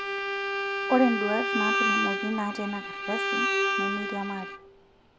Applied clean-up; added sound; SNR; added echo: none; Bowed string instrument; -2 dB; none.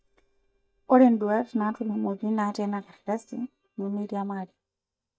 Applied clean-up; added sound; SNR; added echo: neural mask model DeepFilterNet 3.